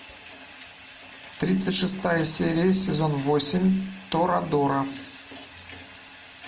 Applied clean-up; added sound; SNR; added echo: none; none; none; none.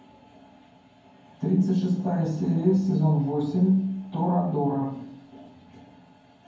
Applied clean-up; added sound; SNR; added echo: none; none; none; reverberation time 0.9 s.